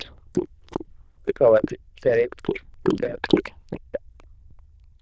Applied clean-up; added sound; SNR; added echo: neural diffusion model UNIVERSE++.